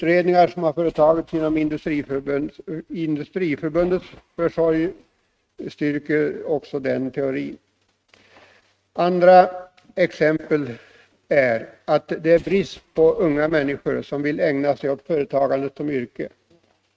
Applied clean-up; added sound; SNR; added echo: neural mask model RNNoise.